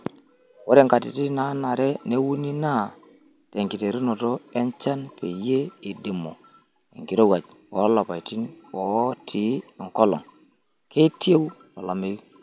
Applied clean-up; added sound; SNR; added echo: none; none; none; none.